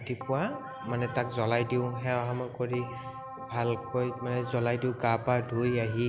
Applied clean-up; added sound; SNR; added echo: none; Keyboard (musical); 12 dB; none.